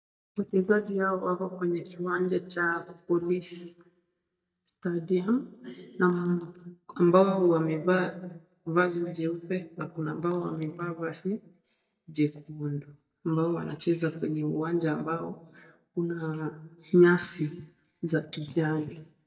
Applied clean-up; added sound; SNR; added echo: neural mask model DeepFilterNet 3.